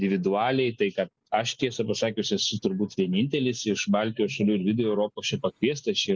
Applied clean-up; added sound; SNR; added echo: none; none; none; none.